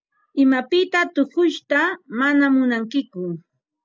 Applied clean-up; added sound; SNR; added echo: none; none; none; none.